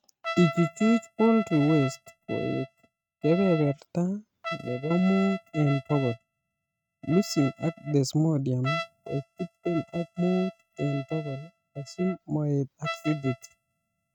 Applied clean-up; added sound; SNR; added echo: neural mask model RNNoise.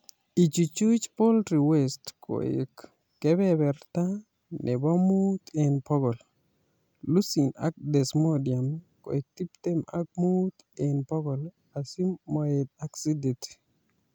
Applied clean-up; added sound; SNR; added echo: none; none; none; none.